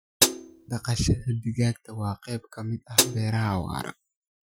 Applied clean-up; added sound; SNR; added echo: classical method Wiener filter.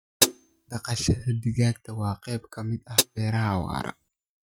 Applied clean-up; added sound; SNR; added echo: neural mask model RNNoise.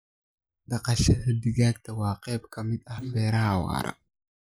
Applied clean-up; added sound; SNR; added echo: neural mask model Resemble Enhance denoiser.